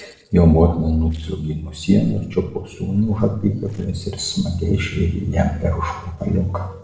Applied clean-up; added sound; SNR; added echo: neural separator model SepFormer DNS4.